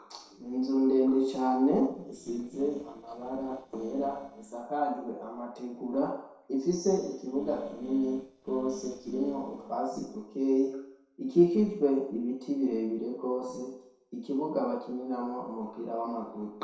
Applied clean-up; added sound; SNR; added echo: neural separator model SepFormer DNS4.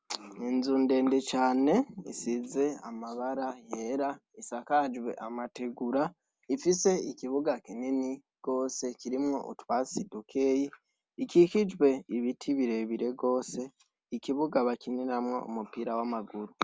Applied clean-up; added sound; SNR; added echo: none; none; none; none.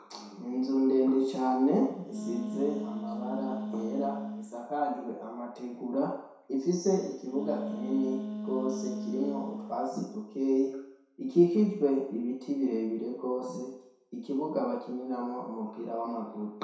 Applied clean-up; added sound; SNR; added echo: none; Wind instrument, woodwind instrument; 7 dB; reverberation time 0.7 s.